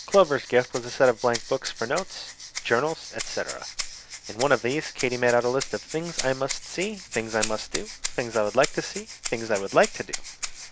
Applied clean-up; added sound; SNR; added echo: none; Rattle (instrument); 10 dB; none.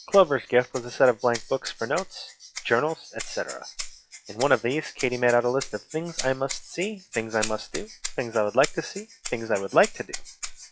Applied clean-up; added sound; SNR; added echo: classical method log-MMSE.